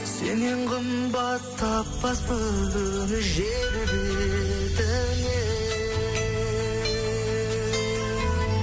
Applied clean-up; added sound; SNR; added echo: none; none; none; none.